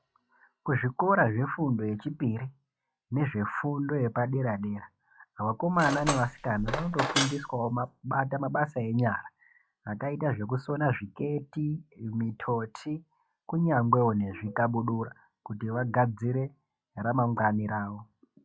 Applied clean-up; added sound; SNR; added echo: classical method log-MMSE.